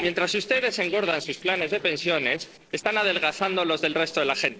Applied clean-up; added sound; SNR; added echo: neural separator model SepFormer DNS4.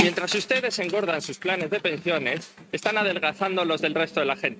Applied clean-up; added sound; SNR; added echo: neural mask model RNNoise.